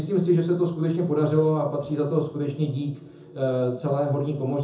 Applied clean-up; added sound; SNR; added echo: none; none; none; reverberation time 0.5 s.